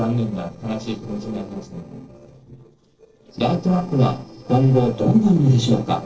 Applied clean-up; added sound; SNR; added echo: neural separator model SepFormer DNS4.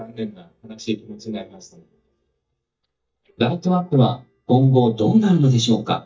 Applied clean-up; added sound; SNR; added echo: neural mask model DeepFilterNet 3.